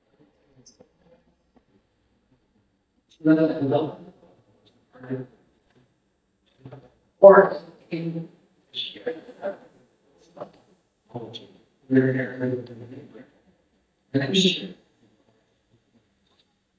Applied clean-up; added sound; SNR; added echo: neural mask model DeepFilterNet 3.